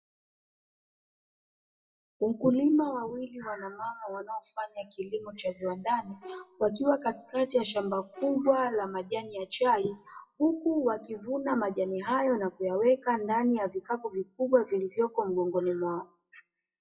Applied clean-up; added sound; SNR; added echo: classical method WPE with log-MMSE.